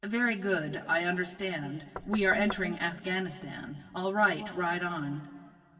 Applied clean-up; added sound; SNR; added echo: none; Knock; 11 dB; reverberation time 2.4 s.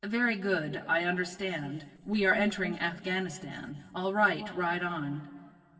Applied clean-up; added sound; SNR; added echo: neural separator model SepFormer DNS4.